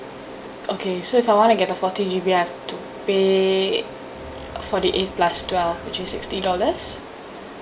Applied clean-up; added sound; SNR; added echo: none; Wind instrument, woodwind instrument + Bird; 18 dB; none.